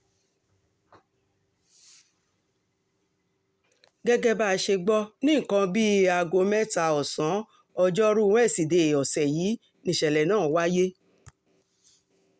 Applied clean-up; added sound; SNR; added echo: none; none; none; none.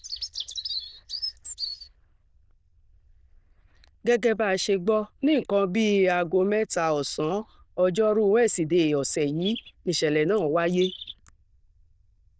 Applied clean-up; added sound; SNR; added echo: neural diffusion model UNIVERSE++.